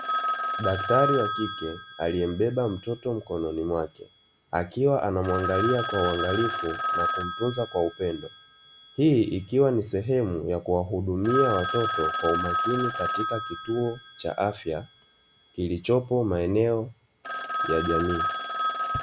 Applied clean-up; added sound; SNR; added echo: none; Telephone; 4 dB; none.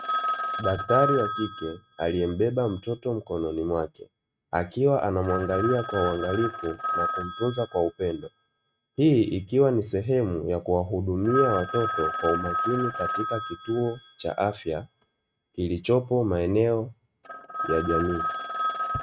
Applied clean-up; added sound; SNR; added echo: neural mask model RNNoise.